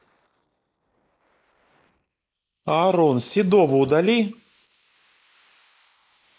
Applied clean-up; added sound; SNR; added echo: neural mask model Resemble Enhance denoiser.